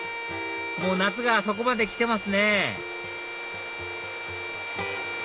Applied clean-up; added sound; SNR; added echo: none; Bowed string instrument; 7 dB; none.